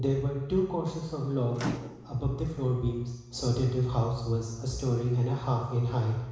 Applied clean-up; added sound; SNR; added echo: none; Microwave oven; 14 dB; reverberation time 1.0 s.